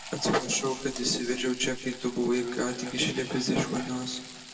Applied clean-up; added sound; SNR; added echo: none; Frying (food); 13 dB; reverberation time 1.6 s.